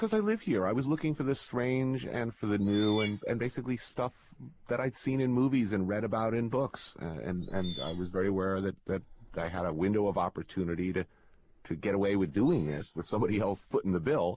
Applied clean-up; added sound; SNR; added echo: neural mask model Resemble Enhance denoiser.